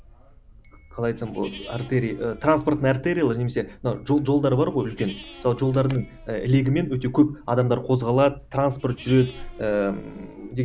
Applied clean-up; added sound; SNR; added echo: none; Chink, clink + Livestock, farm animals, working animals; 20 dB; none.